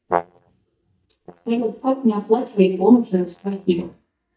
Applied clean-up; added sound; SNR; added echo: neural mask model DeepFilterNet 3.